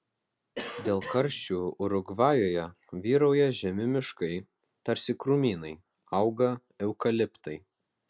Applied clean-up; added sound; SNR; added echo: none; Cough; 10 dB; none.